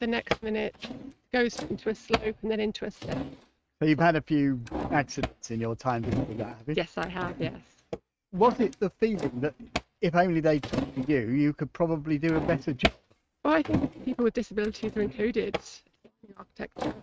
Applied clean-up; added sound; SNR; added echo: neural mask model RNNoise.